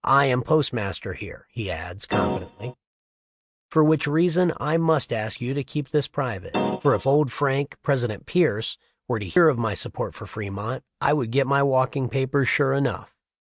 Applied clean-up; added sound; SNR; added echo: neural mask model RNNoise.